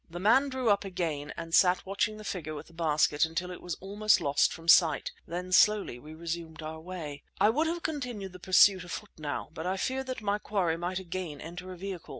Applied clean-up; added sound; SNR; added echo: none; none; none; none.